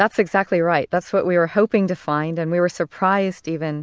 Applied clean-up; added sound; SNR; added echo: none; none; none; none.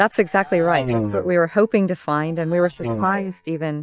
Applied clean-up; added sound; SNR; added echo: neural mask model DeepFilterNet 3.